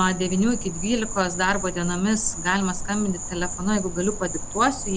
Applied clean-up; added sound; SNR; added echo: none; Insect; 7 dB; none.